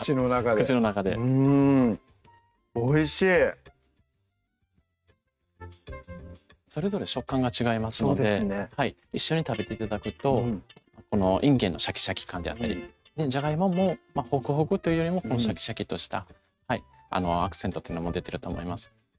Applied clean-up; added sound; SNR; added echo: neural mask model RNNoise.